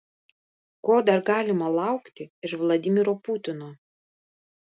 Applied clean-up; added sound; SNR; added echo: none; none; none; none.